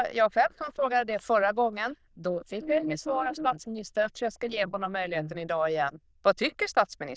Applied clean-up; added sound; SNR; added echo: neural diffusion model UNIVERSE++.